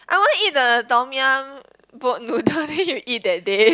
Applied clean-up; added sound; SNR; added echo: none; none; none; none.